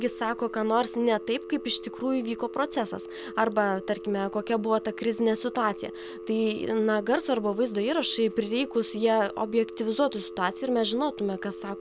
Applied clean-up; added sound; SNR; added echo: none; Telephone; 13 dB; none.